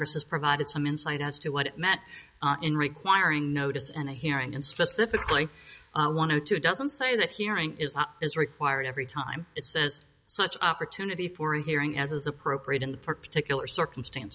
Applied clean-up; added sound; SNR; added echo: none; none; none; none.